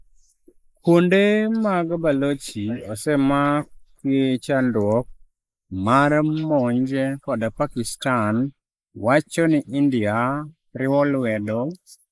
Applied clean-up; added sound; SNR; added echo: neural mask model Resemble Enhance denoiser.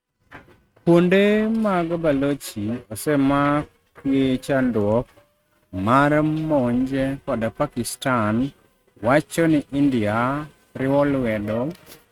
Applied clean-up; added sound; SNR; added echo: neural mask model RNNoise.